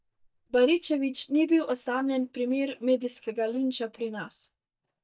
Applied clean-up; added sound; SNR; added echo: neural mask model DeepFilterNet 3.